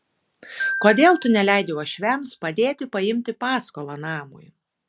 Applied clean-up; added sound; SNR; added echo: none; Glockenspiel; 11 dB; none.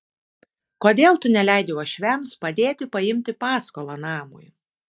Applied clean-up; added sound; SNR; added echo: neural mask model DeepFilterNet 3.